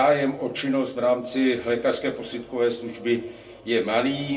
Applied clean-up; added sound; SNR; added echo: none; none; none; reverberation time 0.2 s.